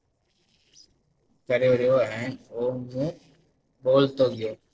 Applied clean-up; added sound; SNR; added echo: neural separator model SepFormer DNS4.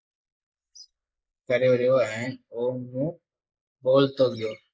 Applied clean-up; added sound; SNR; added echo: neural mask model Resemble Enhance denoiser.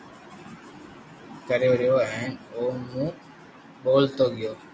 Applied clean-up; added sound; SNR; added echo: none; none; none; none.